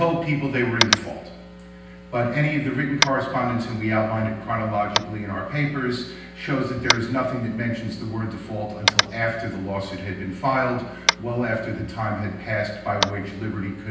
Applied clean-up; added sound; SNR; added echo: none; Tap; 5 dB; reverberation time 0.9 s.